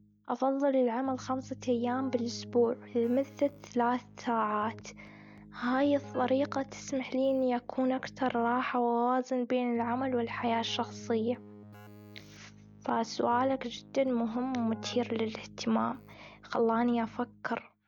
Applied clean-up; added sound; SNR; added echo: none; Keyboard (musical); 18 dB; none.